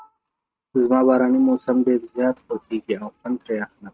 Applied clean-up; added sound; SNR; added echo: neural mask model RNNoise.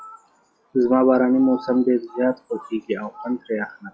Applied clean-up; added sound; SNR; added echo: classical method log-MMSE.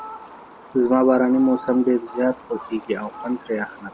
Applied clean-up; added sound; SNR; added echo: none; Fowl; 17 dB; none.